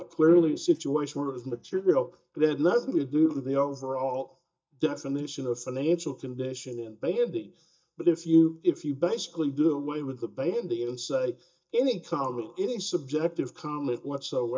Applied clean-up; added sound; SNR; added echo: neural mask model DeepFilterNet 3.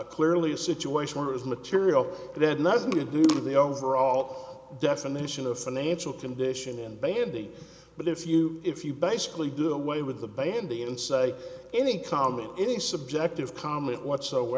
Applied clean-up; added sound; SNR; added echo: none; none; none; none.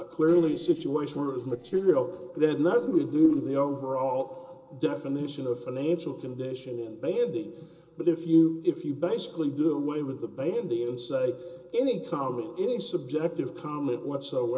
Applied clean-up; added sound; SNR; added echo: neural separator model SepFormer DNS4.